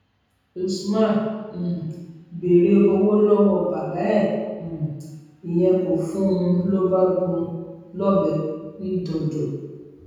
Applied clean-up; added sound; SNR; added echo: none; none; none; reverberation time 1.2 s.